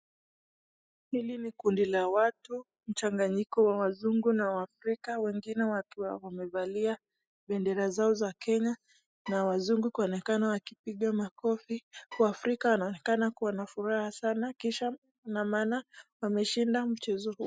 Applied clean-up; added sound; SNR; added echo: classical method spectral subtraction.